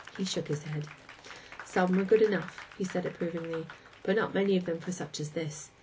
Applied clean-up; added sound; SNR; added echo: none; Applause; 18 dB; none.